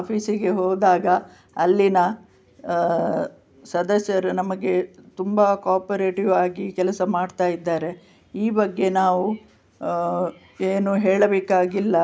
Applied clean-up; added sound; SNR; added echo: none; none; none; none.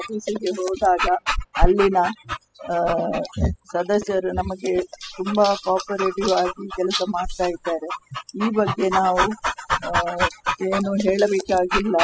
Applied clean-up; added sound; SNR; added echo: classical method spectral subtraction.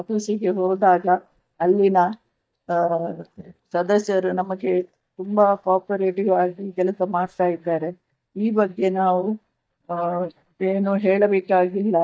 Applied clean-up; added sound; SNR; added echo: neural mask model DeepFilterNet 3.